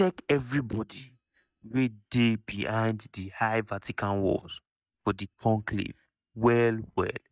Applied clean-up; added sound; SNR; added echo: neural mask model DeepFilterNet 3.